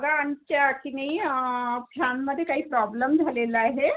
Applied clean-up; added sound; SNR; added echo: none; none; none; none.